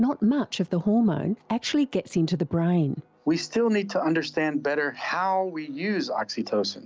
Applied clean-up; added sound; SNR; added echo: none; none; none; none.